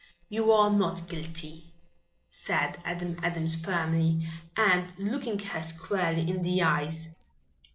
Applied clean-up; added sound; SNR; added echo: neural separator model SepFormer DNS4.